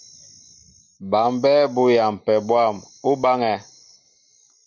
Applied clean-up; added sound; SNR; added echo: none; none; none; none.